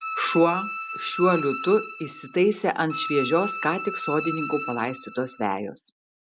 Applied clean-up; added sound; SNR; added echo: none; Bowed string instrument; 8 dB; none.